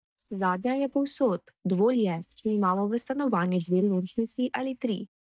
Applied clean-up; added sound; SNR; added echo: neural mask model DeepFilterNet 3.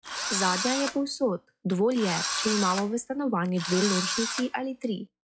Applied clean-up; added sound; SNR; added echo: classical method log-MMSE.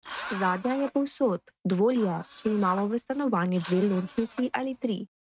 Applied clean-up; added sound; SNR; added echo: neural mask model RNNoise.